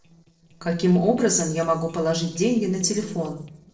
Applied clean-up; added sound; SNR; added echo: neural separator model SepFormer DNS4.